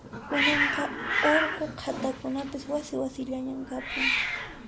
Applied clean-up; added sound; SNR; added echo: none; Hiss; -1 dB; none.